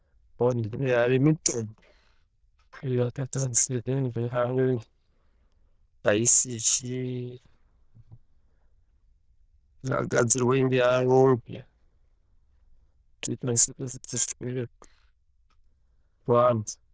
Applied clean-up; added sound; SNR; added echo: neural diffusion model UNIVERSE++.